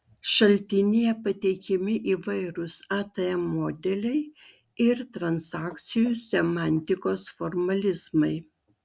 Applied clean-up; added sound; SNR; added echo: none; none; none; none.